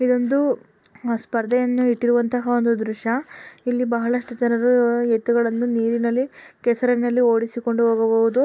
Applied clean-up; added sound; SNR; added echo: none; none; none; none.